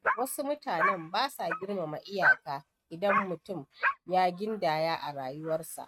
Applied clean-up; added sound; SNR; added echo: neural mask model RNNoise.